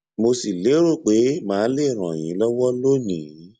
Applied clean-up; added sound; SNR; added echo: none; none; none; none.